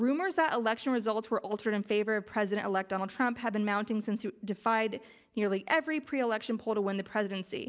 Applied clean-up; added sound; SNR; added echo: none; none; none; none.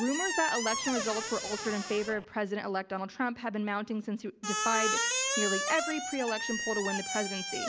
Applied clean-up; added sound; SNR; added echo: none; Squeak; 2 dB; none.